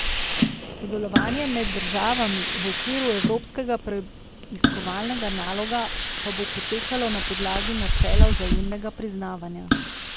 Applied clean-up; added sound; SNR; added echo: none; Hiss; -4 dB; none.